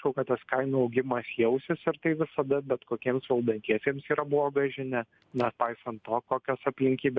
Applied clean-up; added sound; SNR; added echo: none; none; none; none.